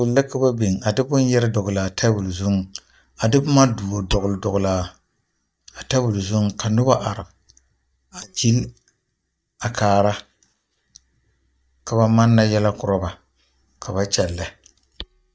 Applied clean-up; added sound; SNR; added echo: neural mask model DeepFilterNet 3.